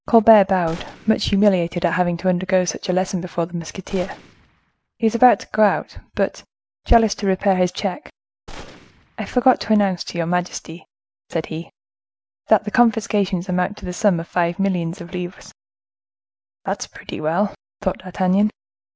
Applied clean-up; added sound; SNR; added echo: none; Gunshot, gunfire; 20 dB; none.